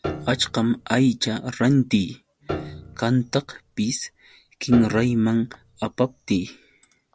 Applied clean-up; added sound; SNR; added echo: none; Piano; 14 dB; none.